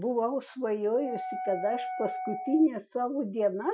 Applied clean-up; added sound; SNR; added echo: classical method Wiener filter.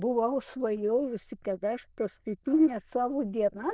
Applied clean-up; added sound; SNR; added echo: neural diffusion model UNIVERSE++.